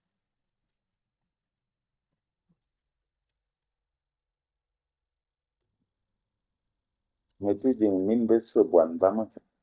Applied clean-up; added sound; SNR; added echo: neural mask model DeepFilterNet 3.